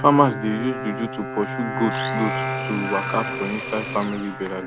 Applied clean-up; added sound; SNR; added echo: none; Bowed string instrument + Domestic sounds, home sounds; 4 dB; none.